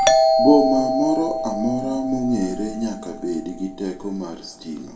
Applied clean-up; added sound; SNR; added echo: none; Doorbell; 0 dB; reverberation time 1.2 s.